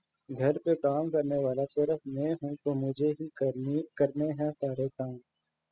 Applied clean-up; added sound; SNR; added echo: classical method spectral subtraction.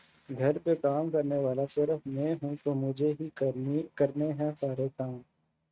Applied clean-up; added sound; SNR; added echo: neural mask model RNNoise.